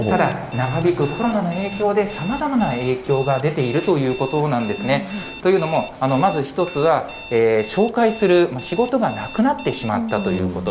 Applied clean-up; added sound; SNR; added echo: none; Alarm; 18 dB; none.